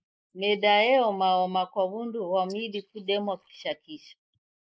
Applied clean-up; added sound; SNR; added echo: neural mask model Resemble Enhance denoiser.